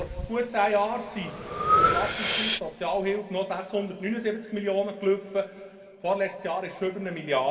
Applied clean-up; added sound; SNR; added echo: none; Breathing; 3 dB; reverberation time 1.8 s.